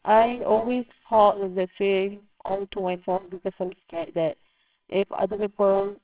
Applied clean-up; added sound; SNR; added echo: neural separator model SepFormer WHAMR!.